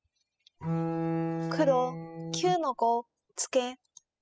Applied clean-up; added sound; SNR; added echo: classical method spectral subtraction.